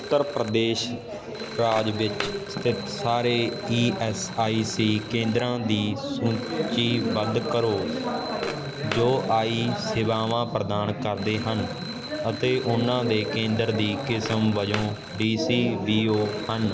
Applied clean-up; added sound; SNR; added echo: none; Alarm + Walk, footsteps; 14 dB; none.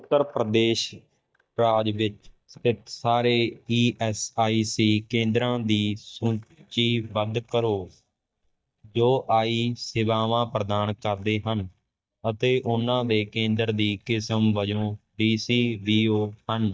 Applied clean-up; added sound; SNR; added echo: neural mask model DeepFilterNet 3.